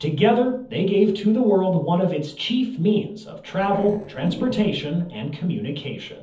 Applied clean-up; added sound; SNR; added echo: neural separator model SepFormer DNS4.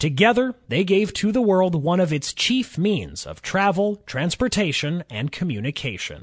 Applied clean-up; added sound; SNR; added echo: none; none; none; none.